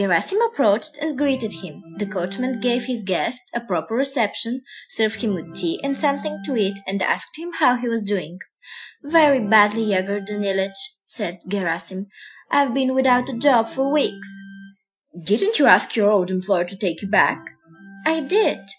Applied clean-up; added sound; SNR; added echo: classical method Wiener filter.